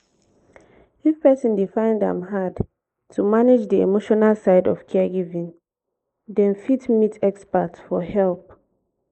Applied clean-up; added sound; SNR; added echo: neural mask model Resemble Enhance denoiser.